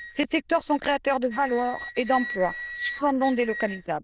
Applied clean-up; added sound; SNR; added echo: neural diffusion model UNIVERSE++.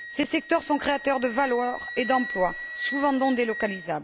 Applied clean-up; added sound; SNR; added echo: none; Wind instrument, woodwind instrument; 10 dB; none.